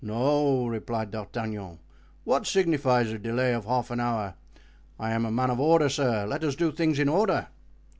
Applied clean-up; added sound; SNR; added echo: none; none; none; none.